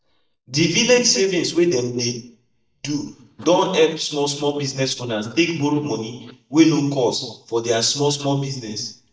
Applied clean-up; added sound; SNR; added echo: neural mask model DeepFilterNet 3.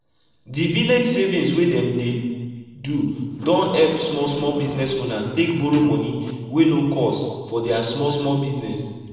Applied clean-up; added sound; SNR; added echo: neural separator model SepFormer DNS4.